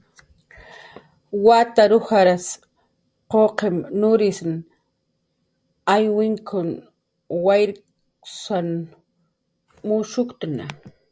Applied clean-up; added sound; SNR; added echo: none; none; none; none.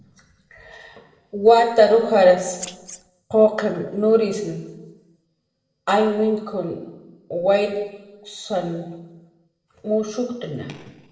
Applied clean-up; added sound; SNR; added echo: neural separator model SepFormer DNS4.